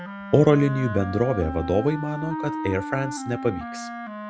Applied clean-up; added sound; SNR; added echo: none; Wind instrument, woodwind instrument; 9 dB; none.